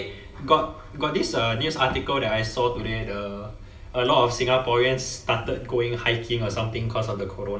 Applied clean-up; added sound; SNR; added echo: none; none; none; reverberation time 1.2 s.